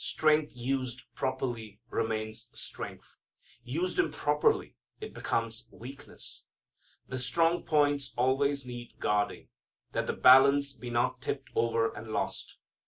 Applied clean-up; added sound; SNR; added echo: none; none; none; none.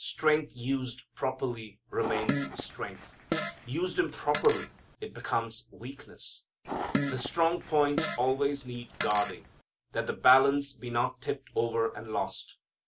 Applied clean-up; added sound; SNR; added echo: none; Fart; 4 dB; none.